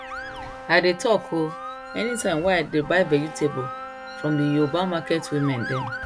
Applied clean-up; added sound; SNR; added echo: none; Brass instrument + Motor vehicle (road) / Siren; 11 dB; none.